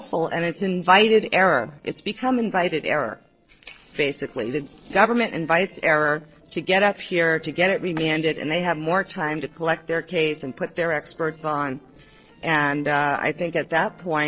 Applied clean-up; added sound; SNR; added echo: neural separator model SepFormer DNS4.